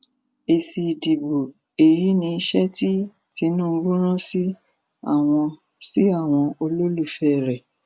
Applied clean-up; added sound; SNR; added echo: none; none; none; none.